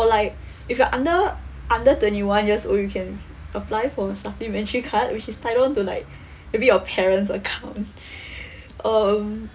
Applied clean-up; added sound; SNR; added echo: none; none; none; none.